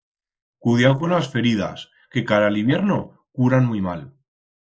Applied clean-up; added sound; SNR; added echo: neural mask model Resemble Enhance denoiser.